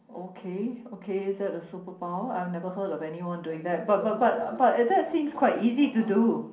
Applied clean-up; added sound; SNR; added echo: none; none; none; reverberation time 0.6 s.